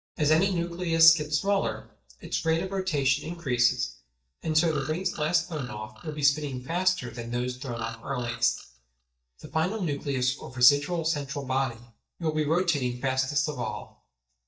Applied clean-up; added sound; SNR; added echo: neural mask model DeepFilterNet 3.